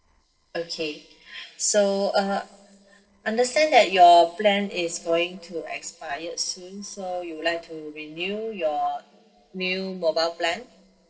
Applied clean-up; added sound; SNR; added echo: neural separator model SepFormer DNS4.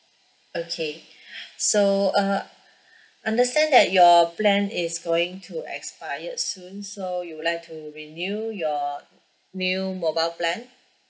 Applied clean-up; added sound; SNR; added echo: none; none; none; none.